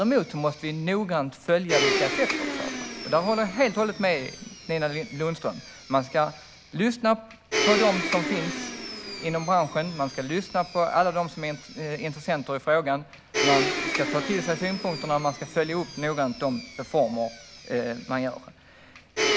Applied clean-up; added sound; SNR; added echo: none; Domestic sounds, home sounds; 5 dB; none.